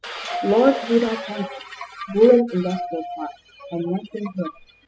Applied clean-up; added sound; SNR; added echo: classical method spectral subtraction.